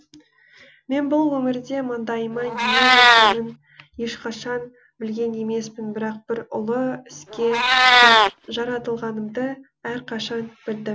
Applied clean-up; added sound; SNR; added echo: none; Meow; -4 dB; none.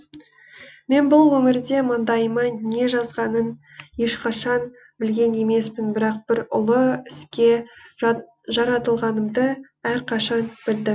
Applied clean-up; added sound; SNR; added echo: none; none; none; none.